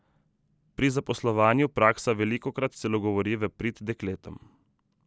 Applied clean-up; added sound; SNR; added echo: none; none; none; none.